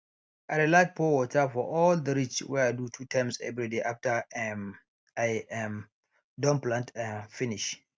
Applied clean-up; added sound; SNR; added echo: none; none; none; none.